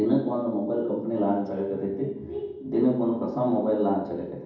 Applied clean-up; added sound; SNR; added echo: none; none; none; reverberation time 1.2 s.